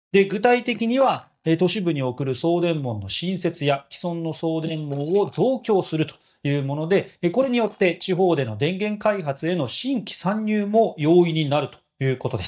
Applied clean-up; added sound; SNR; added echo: neural mask model DeepFilterNet 3.